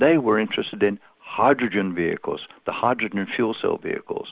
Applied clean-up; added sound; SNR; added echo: none; none; none; none.